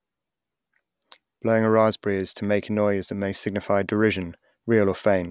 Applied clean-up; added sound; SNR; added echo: none; none; none; none.